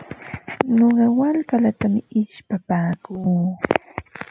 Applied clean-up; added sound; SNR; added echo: none; none; none; none.